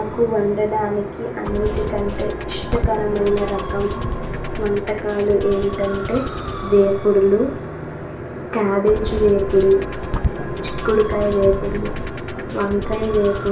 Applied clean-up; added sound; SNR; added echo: none; Musical instrument; 8 dB; reverberation time 0.4 s.